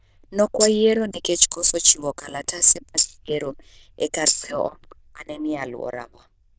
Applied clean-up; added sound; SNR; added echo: neural diffusion model UNIVERSE++.